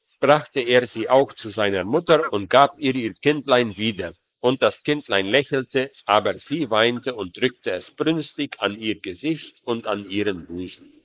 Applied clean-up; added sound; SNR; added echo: neural mask model Resemble Enhance denoiser.